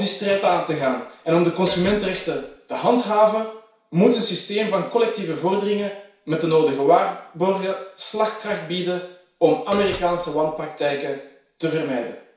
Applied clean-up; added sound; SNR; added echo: none; Hi-hat; 12 dB; reverberation time 0.6 s.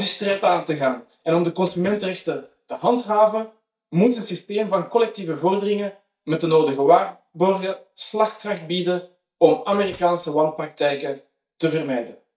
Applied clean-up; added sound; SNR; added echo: neural mask model DeepFilterNet 3.